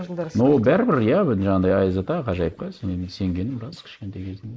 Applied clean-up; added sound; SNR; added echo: neural mask model Resemble Enhance denoiser.